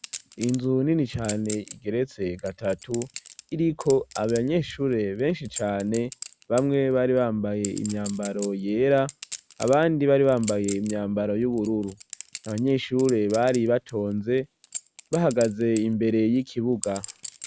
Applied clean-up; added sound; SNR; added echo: none; Chink, clink; 17 dB; none.